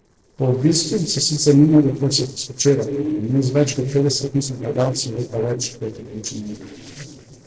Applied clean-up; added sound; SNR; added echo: neural separator model SepFormer DNS4.